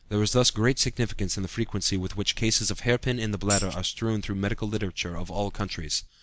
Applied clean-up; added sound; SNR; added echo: none; Tambourine; 6 dB; none.